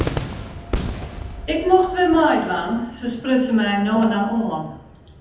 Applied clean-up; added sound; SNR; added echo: none; Cheering / Fireworks; 10 dB; reverberation time 1.0 s.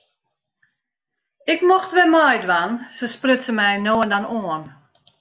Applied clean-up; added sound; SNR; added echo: none; none; none; none.